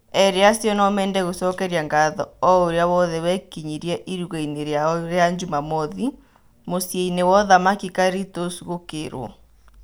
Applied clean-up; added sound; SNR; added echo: none; none; none; none.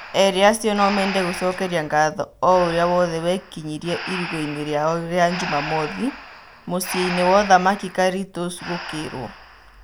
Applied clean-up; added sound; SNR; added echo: none; Breathing; 12 dB; none.